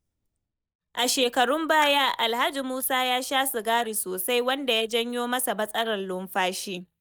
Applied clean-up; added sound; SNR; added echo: neural mask model DeepFilterNet 3.